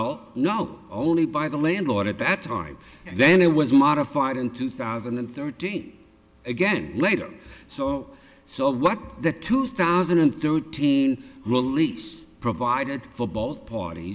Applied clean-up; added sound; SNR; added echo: none; none; none; none.